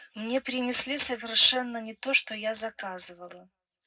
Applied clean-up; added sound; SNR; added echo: none; none; none; reverberation time 0.3 s.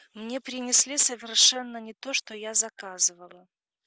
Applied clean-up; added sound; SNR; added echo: none; none; none; none.